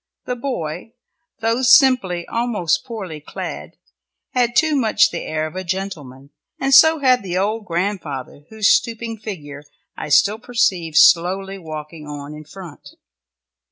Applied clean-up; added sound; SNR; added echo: none; none; none; none.